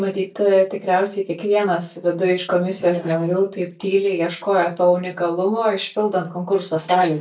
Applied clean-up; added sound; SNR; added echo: neural mask model DeepFilterNet 3.